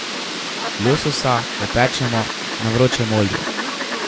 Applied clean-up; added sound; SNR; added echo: none; Fowl; 4 dB; none.